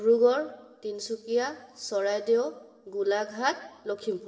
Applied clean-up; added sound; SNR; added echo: none; none; none; reverberation time 0.9 s.